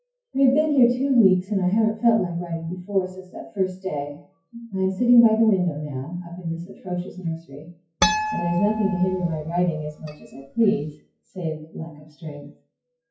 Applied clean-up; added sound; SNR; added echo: classical method WPE with log-MMSE.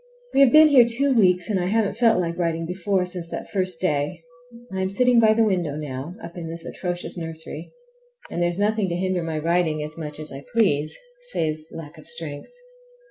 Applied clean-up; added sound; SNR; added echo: none; none; none; none.